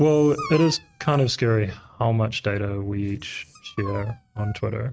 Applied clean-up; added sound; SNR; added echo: neural mask model RNNoise.